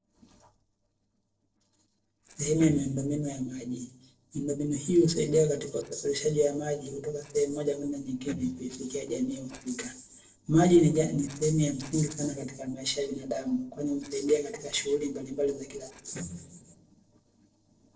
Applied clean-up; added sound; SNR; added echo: neural separator model SepFormer DNS4.